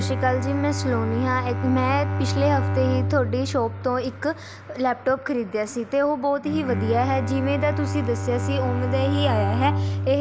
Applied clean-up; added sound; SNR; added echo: none; Bowed string instrument; 2 dB; none.